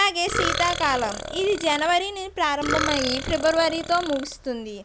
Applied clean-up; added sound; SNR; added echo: none; Burping, eructation; 6 dB; none.